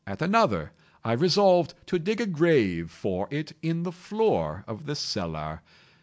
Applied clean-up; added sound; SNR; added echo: none; none; none; none.